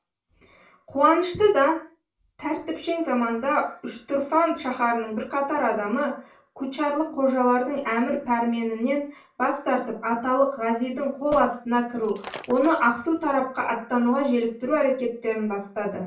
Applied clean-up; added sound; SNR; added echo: none; Shatter; 17 dB; reverberation time 0.3 s.